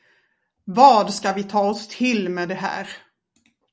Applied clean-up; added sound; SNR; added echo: none; none; none; none.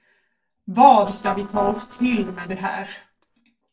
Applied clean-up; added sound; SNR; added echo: neural separator model SepFormer DNS4.